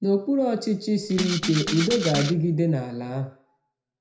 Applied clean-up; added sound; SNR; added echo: none; Rattle (instrument); 5 dB; reverberation time 0.5 s.